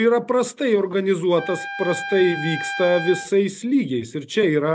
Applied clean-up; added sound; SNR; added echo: none; Trumpet; 11 dB; none.